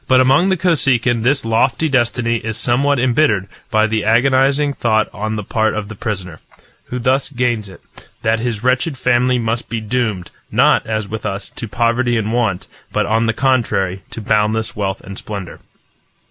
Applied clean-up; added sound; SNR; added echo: none; none; none; none.